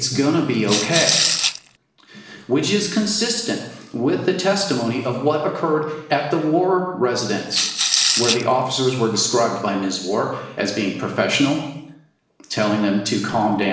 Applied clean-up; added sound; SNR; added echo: none; Rattle / Rattle (instrument); 0 dB; reverberation time 0.9 s.